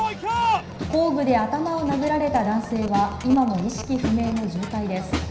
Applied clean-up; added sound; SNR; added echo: none; Crowd; 6 dB; reverberation time 0.9 s.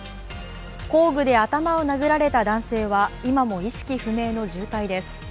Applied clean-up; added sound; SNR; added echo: none; none; none; none.